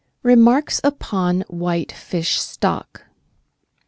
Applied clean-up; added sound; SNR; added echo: none; none; none; none.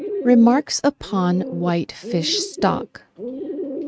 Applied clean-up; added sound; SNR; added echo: neural mask model RNNoise.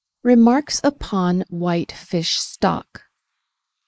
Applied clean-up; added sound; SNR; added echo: neural mask model Resemble Enhance denoiser.